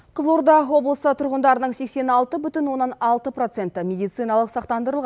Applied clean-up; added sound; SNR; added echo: none; none; none; none.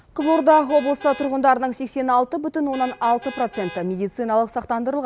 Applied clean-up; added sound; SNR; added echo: none; Vehicle horn, car horn, honking; 20 dB; none.